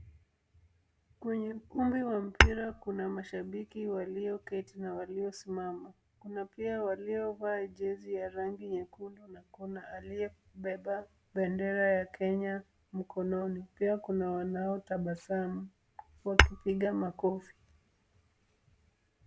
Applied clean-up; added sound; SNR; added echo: none; Tap / Hammer / Glass; -2 dB; none.